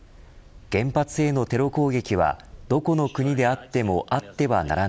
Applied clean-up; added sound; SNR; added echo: none; none; none; none.